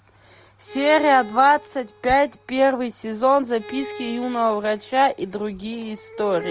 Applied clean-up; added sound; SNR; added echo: none; Bowed string instrument; 19 dB; none.